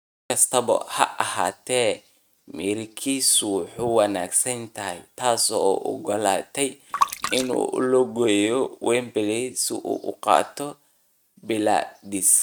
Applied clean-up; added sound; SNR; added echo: neural mask model RNNoise.